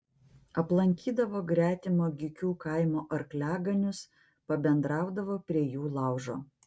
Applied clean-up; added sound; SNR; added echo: none; none; none; none.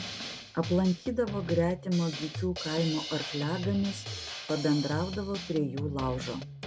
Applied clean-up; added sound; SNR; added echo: none; Drum kit; 8 dB; none.